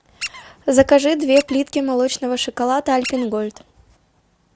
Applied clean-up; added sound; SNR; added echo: none; Squeak; 17 dB; none.